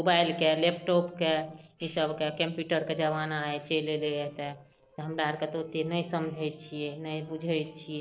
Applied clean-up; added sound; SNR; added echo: neural separator model SepFormer DNS4.